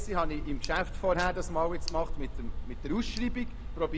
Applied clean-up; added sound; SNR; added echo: none; Tick; 1 dB; none.